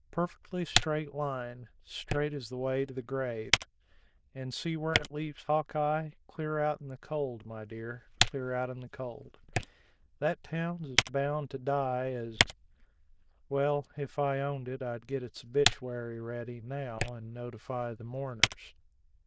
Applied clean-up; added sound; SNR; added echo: neural diffusion model UNIVERSE++.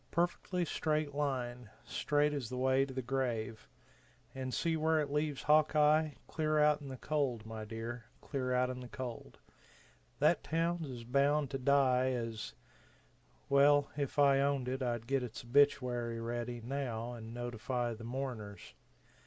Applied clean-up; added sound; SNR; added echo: none; none; none; none.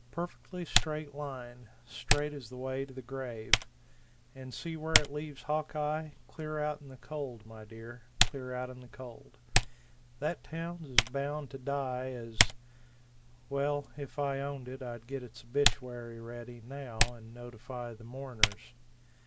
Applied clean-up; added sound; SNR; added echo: none; Typing; -2 dB; none.